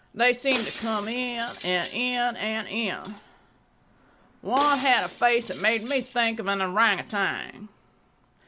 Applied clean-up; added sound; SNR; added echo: none; Shatter; 16 dB; none.